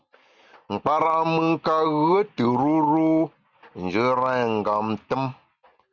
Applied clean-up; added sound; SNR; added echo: none; none; none; none.